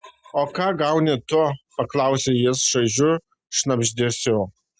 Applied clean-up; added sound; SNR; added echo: none; none; none; none.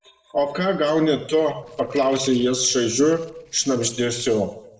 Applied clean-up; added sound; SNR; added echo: neural separator model SepFormer DNS4.